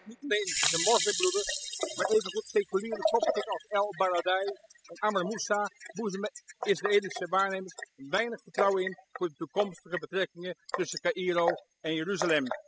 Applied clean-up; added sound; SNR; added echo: classical method spectral subtraction.